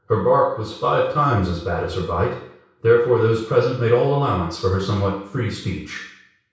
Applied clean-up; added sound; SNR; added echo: none; none; none; reverberation time 0.6 s.